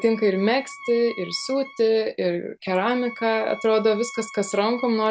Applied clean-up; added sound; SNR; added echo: none; Wind instrument, woodwind instrument; 17 dB; none.